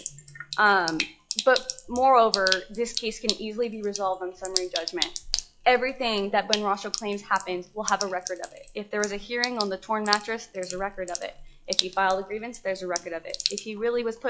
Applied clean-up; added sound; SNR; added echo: classical method log-MMSE.